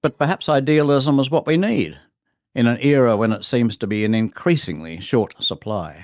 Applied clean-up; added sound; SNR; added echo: neural mask model DeepFilterNet 3.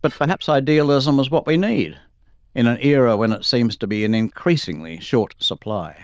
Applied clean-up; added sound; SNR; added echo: neural diffusion model UNIVERSE++.